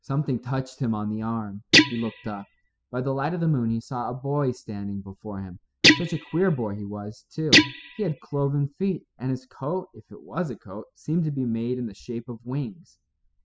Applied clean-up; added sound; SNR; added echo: classical method spectral subtraction.